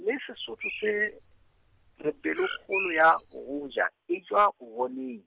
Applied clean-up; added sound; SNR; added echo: none; Bird; 11 dB; none.